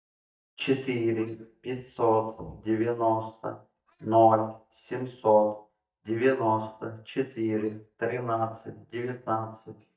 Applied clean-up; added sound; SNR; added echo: neural mask model DeepFilterNet 3.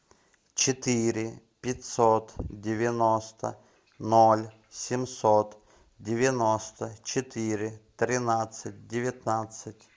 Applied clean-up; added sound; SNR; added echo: none; none; none; none.